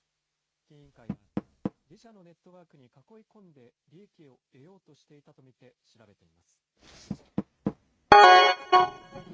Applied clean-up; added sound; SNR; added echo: neural mask model RNNoise.